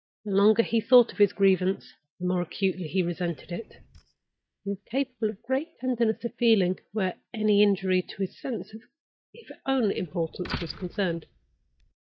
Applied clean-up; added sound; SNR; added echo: neural mask model DeepFilterNet 3.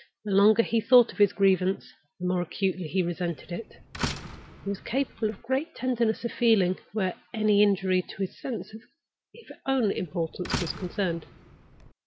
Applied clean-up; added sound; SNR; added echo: none; Slam; 11 dB; none.